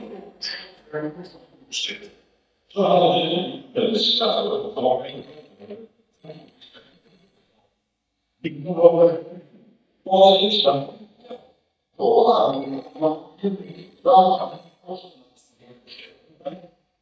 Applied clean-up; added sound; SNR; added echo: neural mask model DeepFilterNet 3.